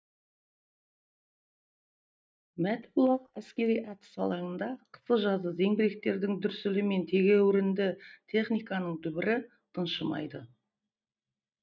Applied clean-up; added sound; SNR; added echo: neural mask model DeepFilterNet 3.